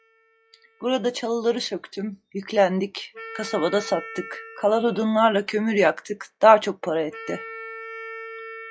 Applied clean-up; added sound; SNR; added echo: classical method log-MMSE.